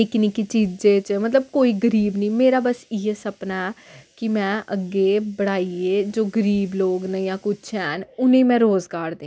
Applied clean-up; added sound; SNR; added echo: none; none; none; none.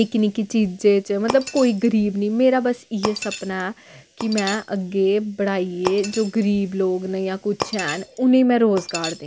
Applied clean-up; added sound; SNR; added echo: none; Shatter; 14 dB; none.